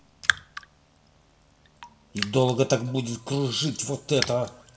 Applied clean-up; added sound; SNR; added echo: none; Raindrop; 7 dB; reverberation time 0.7 s.